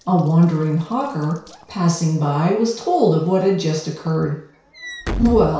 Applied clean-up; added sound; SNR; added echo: none; Walk, footsteps / Slam; 14 dB; reverberation time 0.6 s.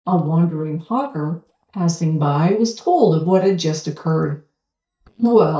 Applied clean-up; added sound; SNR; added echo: neural mask model DeepFilterNet 3.